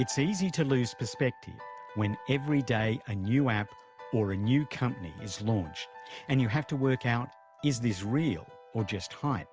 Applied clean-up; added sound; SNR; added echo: none; none; none; none.